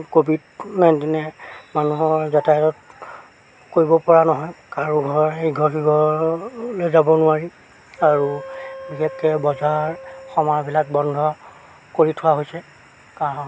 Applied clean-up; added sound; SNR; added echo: none; Wind instrument, woodwind instrument; 16 dB; none.